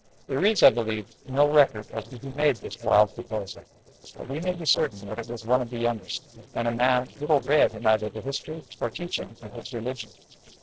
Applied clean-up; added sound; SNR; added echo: neural separator model SepFormer DNS4.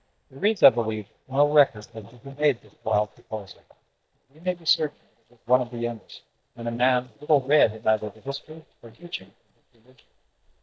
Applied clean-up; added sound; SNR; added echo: neural mask model DeepFilterNet 3.